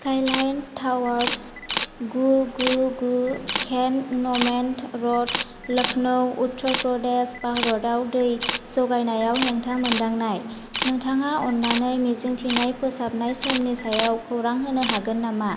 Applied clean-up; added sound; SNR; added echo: none; Camera; 8 dB; none.